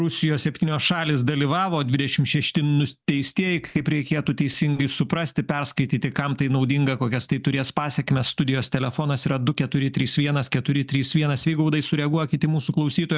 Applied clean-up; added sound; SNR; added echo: none; none; none; none.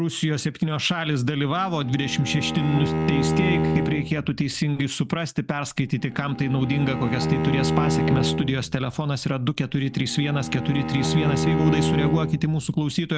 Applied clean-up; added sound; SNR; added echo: none; Bowed string instrument; 2 dB; none.